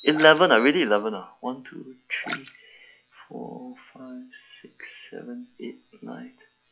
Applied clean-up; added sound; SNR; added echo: classical method log-MMSE.